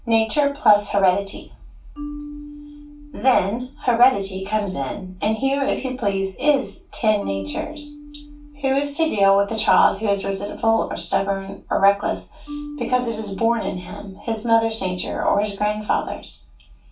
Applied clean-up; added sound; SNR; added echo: none; Marimba, xylophone; 18 dB; reverberation time 0.2 s.